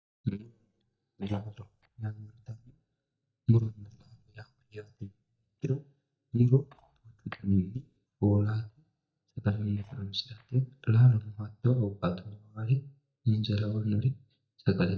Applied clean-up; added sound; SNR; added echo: neural mask model DeepFilterNet 3.